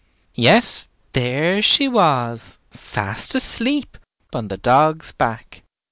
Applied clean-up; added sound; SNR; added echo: none; none; none; none.